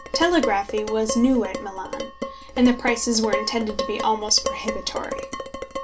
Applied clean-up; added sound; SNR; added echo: none; Dishes, pots, and pans; 7 dB; reverberation time 0.2 s.